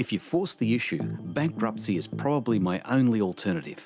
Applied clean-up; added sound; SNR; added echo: none; none; none; none.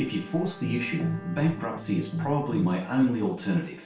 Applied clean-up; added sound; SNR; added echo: none; Bowed string instrument; 19 dB; reverberation time 0.3 s.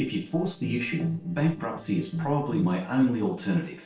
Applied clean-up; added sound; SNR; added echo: neural separator model SepFormer DNS4.